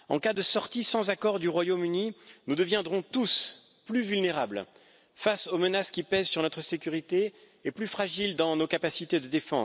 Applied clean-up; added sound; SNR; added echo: none; none; none; none.